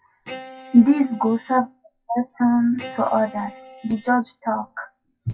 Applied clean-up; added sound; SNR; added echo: classical method WPE with log-MMSE.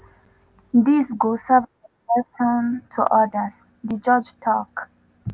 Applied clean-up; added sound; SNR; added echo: none; none; none; none.